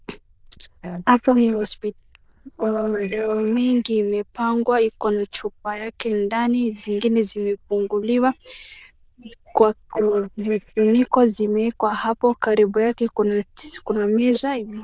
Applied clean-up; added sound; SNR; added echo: neural diffusion model UNIVERSE++.